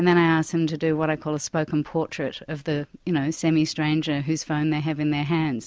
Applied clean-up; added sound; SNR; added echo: none; none; none; none.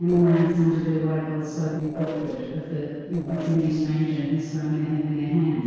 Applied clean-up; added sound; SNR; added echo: neural separator model SepFormer DNS4.